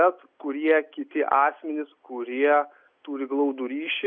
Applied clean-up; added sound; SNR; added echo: none; none; none; none.